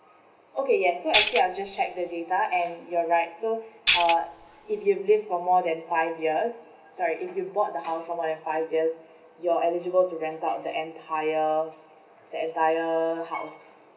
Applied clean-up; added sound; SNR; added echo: none; Tambourine; 1 dB; reverberation time 0.3 s.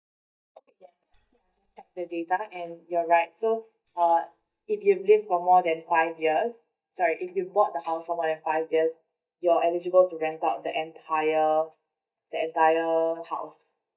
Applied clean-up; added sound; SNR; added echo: neural mask model DeepFilterNet 3.